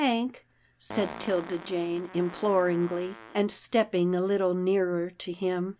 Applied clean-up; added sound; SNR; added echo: none; Fart; 18 dB; none.